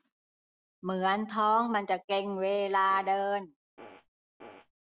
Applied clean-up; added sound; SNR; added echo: none; Fart; 19 dB; none.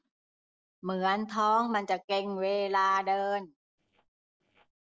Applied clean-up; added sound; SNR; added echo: neural separator model SepFormer DNS4.